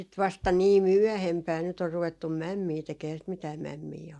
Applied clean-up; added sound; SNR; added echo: neural mask model DeepFilterNet 3.